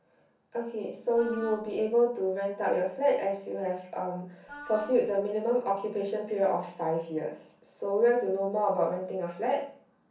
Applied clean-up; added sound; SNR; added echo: none; Wind instrument, woodwind instrument; 16 dB; reverberation time 0.6 s.